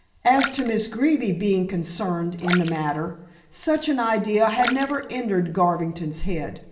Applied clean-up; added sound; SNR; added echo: none; Splash, splatter; 12 dB; reverberation time 0.6 s.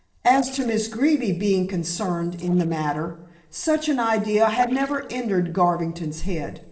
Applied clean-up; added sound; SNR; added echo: neural separator model SepFormer DNS4.